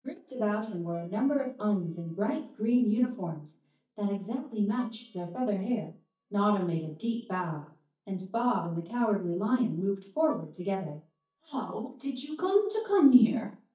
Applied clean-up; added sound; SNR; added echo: neural mask model DeepFilterNet 3.